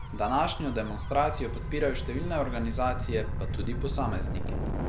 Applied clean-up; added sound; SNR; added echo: none; Gull, seagull / Waves, surf / Siren; 0 dB; none.